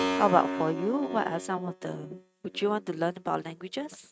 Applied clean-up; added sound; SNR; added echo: neural mask model RNNoise.